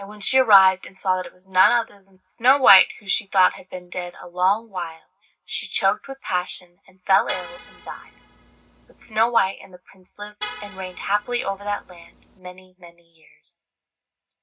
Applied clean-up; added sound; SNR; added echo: none; Vehicle horn, car horn, honking; 14 dB; reverberation time 0.4 s.